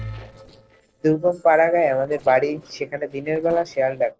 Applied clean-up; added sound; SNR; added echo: neural separator model SepFormer DNS4.